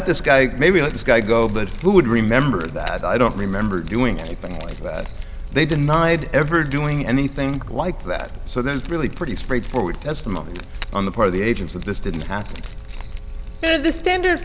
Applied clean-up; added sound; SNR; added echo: none; Keys jangling; 8 dB; none.